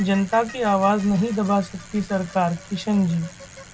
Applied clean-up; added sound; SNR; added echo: none; Bicycle; 19 dB; none.